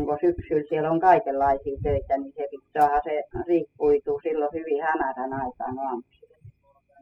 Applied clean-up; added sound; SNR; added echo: classical method spectral subtraction.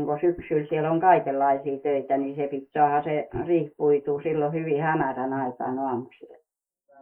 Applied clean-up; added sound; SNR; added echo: neural mask model Resemble Enhance denoiser.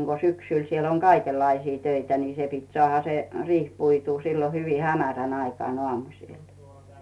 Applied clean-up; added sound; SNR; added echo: none; none; none; none.